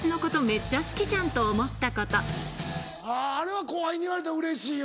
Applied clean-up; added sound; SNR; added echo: none; Engine / Car; 12 dB; none.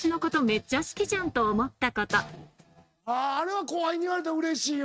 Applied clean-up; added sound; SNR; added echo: neural mask model RNNoise.